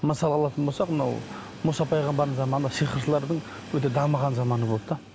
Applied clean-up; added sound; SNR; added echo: none; Train; 15 dB; none.